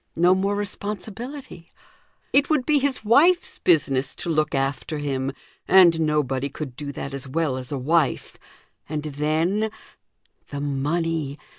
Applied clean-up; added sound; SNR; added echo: none; none; none; none.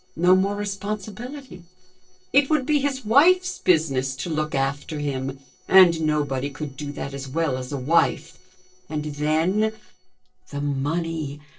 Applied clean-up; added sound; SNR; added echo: neural separator model SepFormer DNS4.